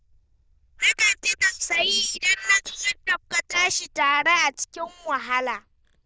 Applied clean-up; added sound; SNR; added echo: neural diffusion model UNIVERSE++.